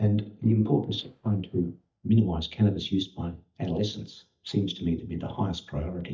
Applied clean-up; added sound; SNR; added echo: neural mask model DeepFilterNet 3.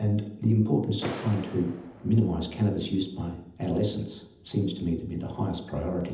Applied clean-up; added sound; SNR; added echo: none; Clapping; 17 dB; reverberation time 0.8 s.